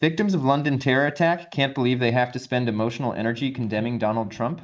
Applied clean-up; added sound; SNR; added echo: neural mask model Resemble Enhance denoiser.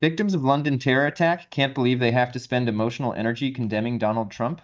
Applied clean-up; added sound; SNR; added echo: neural mask model DeepFilterNet 3.